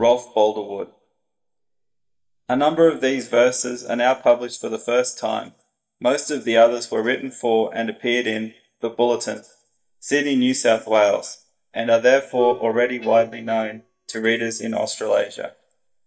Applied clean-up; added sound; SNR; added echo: neural mask model DeepFilterNet 3.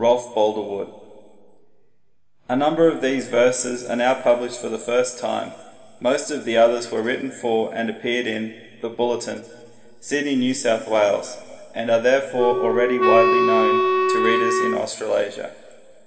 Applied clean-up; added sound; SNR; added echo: none; Wind instrument, woodwind instrument; -3 dB; reverberation time 2.1 s.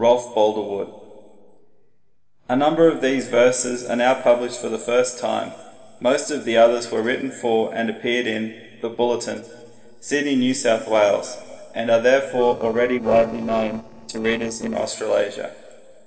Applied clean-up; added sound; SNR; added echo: neural separator model SepFormer DNS4.